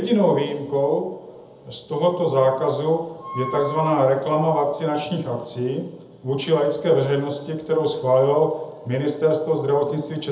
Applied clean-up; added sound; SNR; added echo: none; Wind instrument, woodwind instrument; 12 dB; reverberation time 0.7 s.